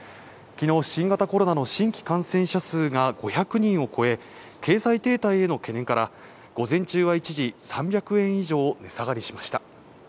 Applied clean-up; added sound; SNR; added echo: none; none; none; none.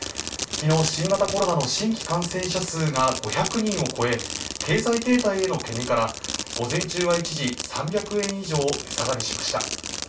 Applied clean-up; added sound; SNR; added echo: none; Fireworks; 7 dB; reverberation time 0.2 s.